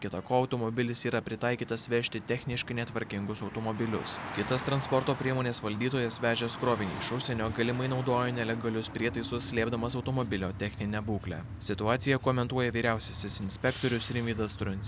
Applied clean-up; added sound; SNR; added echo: none; none; none; none.